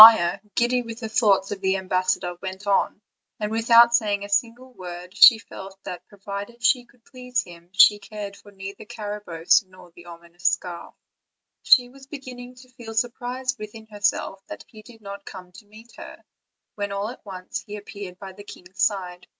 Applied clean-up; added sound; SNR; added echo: none; none; none; none.